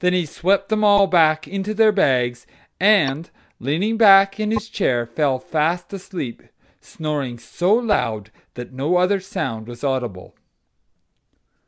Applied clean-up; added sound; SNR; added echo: none; none; none; none.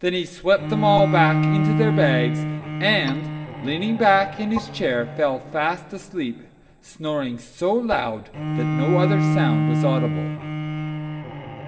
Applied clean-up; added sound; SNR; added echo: none; Bowed string instrument; 1 dB; reverberation time 2.4 s.